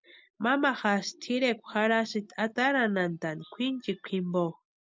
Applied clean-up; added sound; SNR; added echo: none; none; none; none.